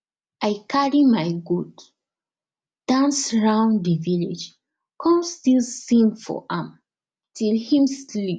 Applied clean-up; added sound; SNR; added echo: none; none; none; none.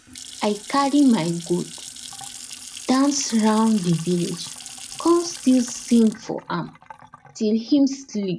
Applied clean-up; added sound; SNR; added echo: none; Sink (filling or washing) / Water tap, faucet / Splash, splatter; 14 dB; none.